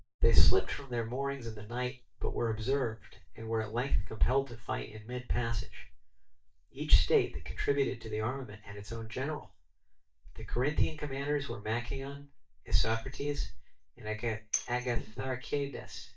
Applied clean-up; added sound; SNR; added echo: neural mask model DeepFilterNet 3.